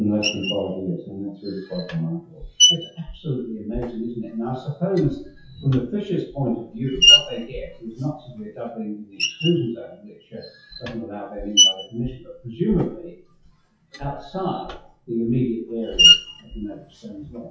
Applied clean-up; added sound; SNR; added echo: classical method WPE with log-MMSE.